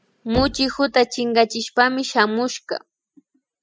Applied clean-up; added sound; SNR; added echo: classical method Wiener filter.